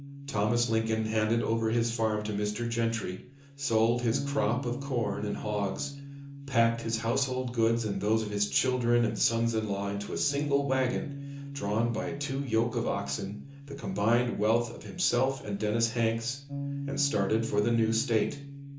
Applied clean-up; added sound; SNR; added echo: none; Bass guitar; 11 dB; reverberation time 0.8 s.